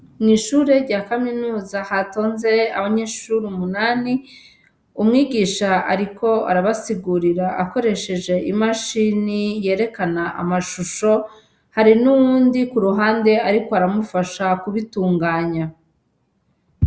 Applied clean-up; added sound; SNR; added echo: none; none; none; none.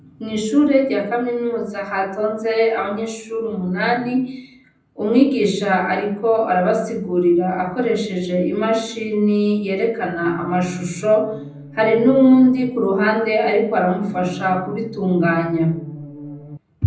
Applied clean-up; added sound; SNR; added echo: none; Musical instrument; 16 dB; reverberation time 0.6 s.